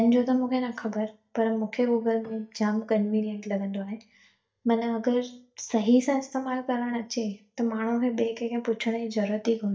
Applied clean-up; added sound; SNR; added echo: neural mask model DeepFilterNet 3.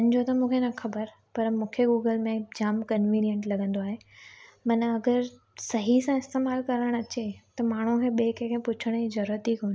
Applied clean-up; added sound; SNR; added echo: none; none; none; none.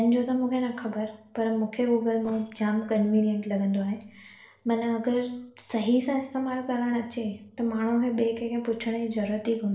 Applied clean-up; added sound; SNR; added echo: neural separator model SepFormer DNS4.